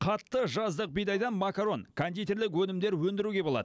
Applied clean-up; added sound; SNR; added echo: none; none; none; none.